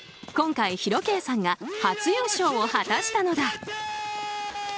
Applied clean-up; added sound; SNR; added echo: none; Dog; 19 dB; none.